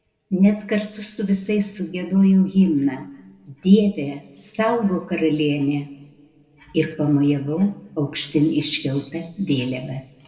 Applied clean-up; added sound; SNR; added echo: none; none; none; reverberation time 1.4 s.